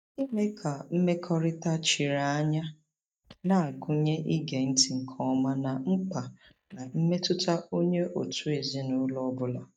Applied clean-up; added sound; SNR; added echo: neural mask model DeepFilterNet 3.